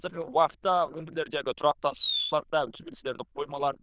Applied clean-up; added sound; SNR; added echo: neural diffusion model UNIVERSE++.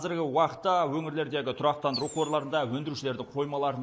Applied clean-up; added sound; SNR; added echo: neural mask model Resemble Enhance denoiser.